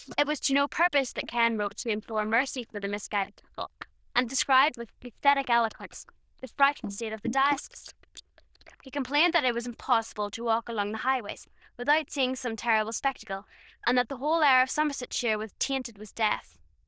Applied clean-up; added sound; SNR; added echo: neural diffusion model UNIVERSE++.